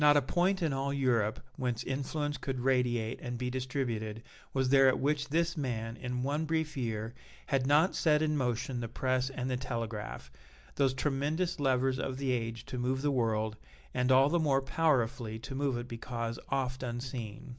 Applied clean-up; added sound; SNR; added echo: none; none; none; none.